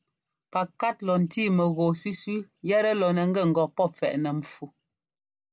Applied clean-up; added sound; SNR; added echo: none; none; none; none.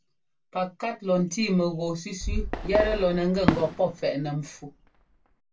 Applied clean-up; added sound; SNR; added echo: none; Fireworks; 4 dB; reverberation time 0.2 s.